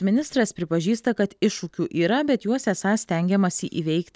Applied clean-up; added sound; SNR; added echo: none; none; none; none.